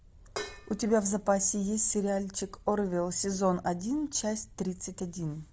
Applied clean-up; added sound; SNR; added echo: none; Dishes, pots, and pans; 10 dB; none.